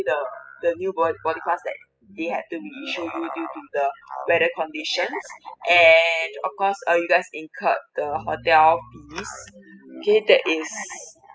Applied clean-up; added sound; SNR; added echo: classical method spectral subtraction.